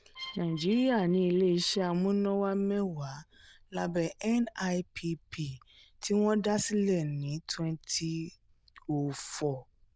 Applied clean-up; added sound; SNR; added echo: neural diffusion model UNIVERSE++.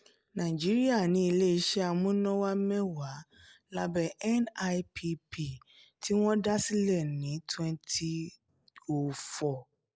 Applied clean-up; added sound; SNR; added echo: neural mask model Resemble Enhance denoiser.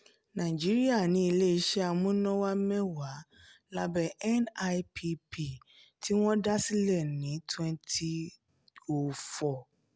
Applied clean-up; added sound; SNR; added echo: none; none; none; none.